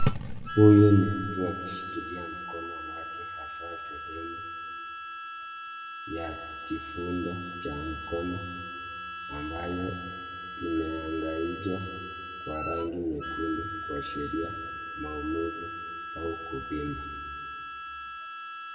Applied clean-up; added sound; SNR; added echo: none; Harmonica; 8 dB; reverberation time 1.7 s.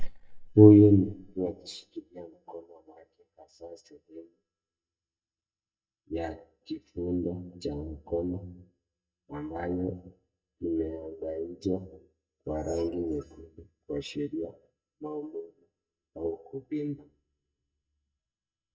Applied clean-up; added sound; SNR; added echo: neural mask model DeepFilterNet 3.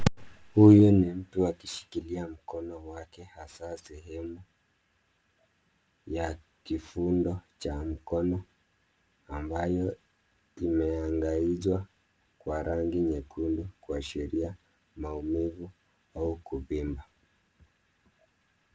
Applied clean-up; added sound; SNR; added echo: none; none; none; none.